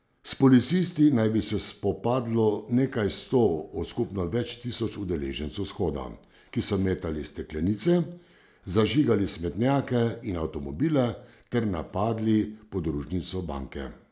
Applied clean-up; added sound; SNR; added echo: none; none; none; none.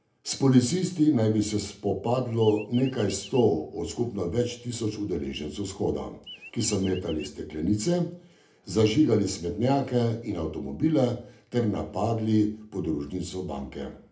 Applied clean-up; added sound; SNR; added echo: none; Chirp, tweet; 18 dB; reverberation time 0.3 s.